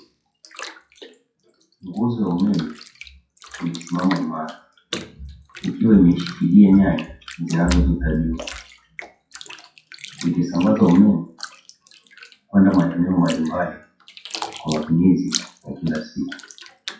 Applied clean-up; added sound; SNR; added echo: classical method WPE with log-MMSE.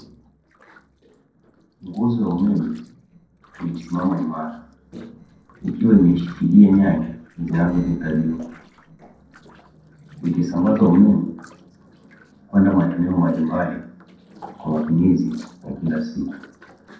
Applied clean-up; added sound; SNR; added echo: neural separator model SepFormer DNS4.